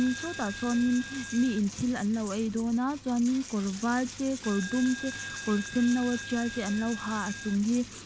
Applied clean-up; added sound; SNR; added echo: none; Coin (dropping); 11 dB; none.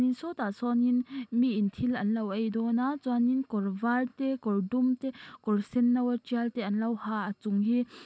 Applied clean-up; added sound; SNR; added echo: none; none; none; none.